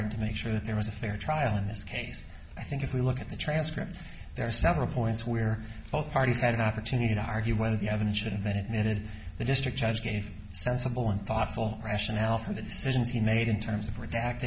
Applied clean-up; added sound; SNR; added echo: none; none; none; none.